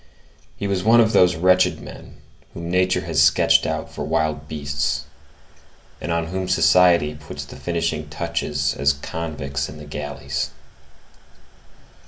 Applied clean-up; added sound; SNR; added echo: none; none; none; none.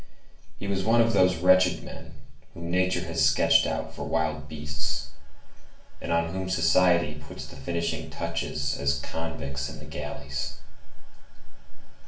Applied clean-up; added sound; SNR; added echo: none; none; none; reverberation time 0.4 s.